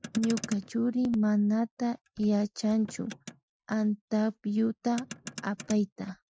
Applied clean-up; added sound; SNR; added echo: classical method Wiener filter.